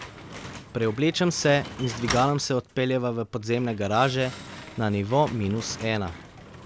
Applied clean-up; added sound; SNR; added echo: none; Slam; 13 dB; none.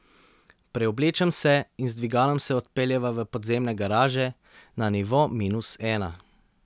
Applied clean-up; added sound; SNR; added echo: none; none; none; none.